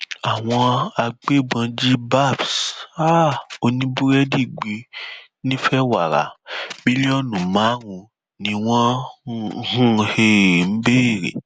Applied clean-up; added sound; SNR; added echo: none; none; none; none.